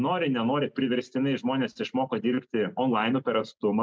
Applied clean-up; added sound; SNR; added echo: none; none; none; none.